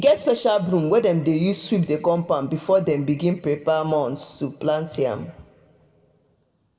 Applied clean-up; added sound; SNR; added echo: none; none; none; reverberation time 1.4 s.